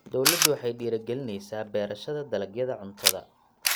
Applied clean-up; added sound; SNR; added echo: none; Camera; 0 dB; none.